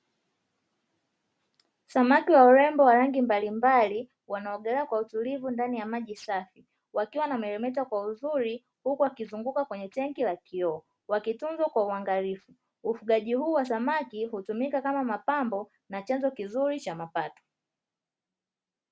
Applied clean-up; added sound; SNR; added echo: none; none; none; none.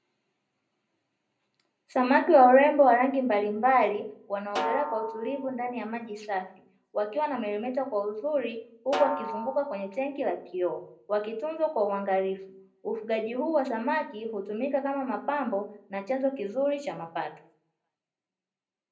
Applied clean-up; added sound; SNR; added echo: none; Snare drum; 9 dB; reverberation time 0.5 s.